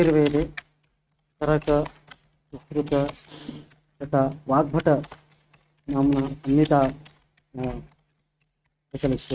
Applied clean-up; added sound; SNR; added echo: neural mask model RNNoise.